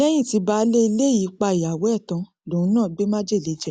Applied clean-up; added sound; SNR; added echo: none; none; none; none.